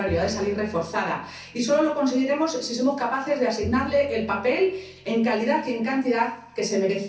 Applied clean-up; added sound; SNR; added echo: none; Bowed string instrument; 19 dB; reverberation time 0.6 s.